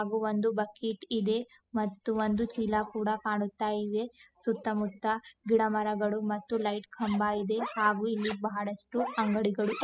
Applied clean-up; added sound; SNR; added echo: classical method spectral subtraction.